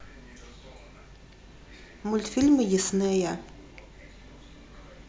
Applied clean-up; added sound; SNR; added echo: none; none; none; none.